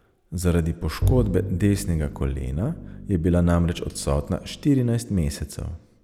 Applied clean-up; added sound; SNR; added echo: none; Bowed string instrument; 7 dB; none.